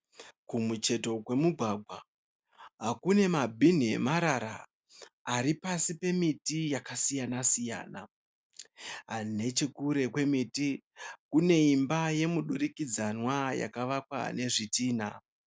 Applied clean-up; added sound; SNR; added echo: none; none; none; none.